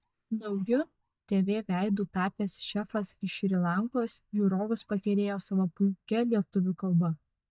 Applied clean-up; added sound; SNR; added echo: neural mask model DeepFilterNet 3.